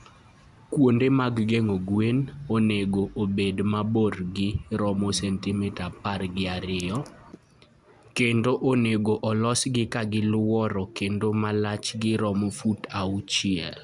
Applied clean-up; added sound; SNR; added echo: none; none; none; none.